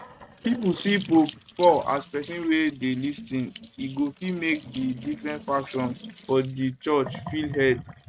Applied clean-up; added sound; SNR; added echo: neural mask model RNNoise.